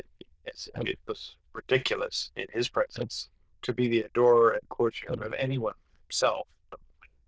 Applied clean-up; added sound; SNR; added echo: neural diffusion model UNIVERSE++.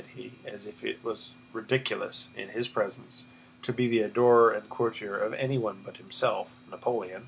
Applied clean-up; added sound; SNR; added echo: none; none; none; none.